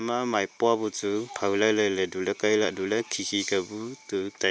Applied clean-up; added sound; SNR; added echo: none; none; none; none.